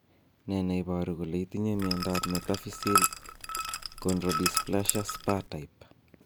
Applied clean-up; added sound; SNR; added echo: none; Liquid; 0 dB; none.